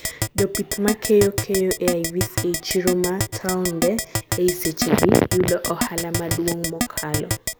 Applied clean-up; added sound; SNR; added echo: none; Keyboard (musical); 5 dB; none.